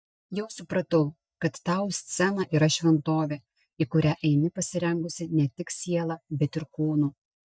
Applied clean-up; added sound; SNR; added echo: neural mask model DeepFilterNet 3.